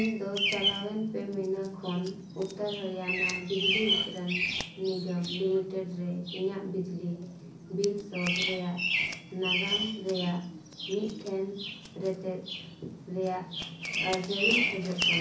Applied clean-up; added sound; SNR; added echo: none; Bird vocalization, bird call, bird song; 1 dB; reverberation time 0.6 s.